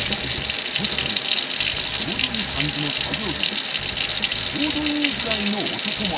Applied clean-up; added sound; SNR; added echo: none; Sink (filling or washing) / Water tap, faucet; -5 dB; reverberation time 0.7 s.